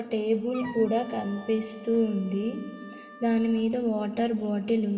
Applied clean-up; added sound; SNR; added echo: none; Wind instrument, woodwind instrument; 20 dB; reverberation time 2.0 s.